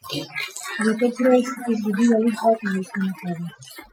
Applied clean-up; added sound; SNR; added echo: classical method Wiener filter.